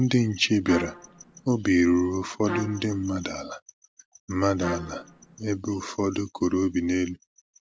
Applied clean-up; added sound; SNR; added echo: none; Trumpet; 10 dB; none.